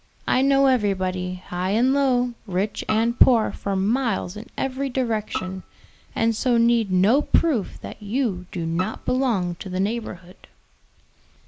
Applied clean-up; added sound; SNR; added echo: none; Bowed string instrument; 15 dB; none.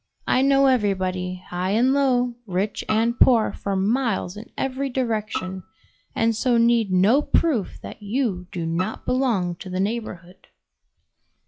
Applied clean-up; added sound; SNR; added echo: classical method log-MMSE.